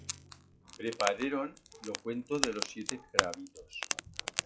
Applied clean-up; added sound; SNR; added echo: classical method log-MMSE.